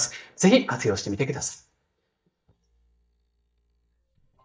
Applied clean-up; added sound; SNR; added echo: neural mask model DeepFilterNet 3.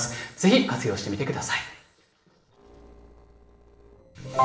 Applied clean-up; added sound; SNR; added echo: neural separator model SepFormer DNS4.